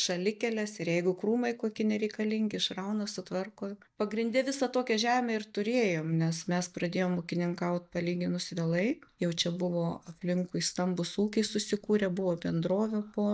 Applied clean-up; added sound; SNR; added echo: neural mask model DeepFilterNet 3.